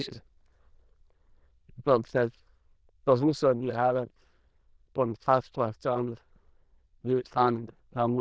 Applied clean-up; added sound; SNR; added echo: neural diffusion model UNIVERSE++.